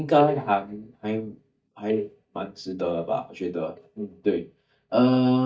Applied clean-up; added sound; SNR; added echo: neural mask model DeepFilterNet 3.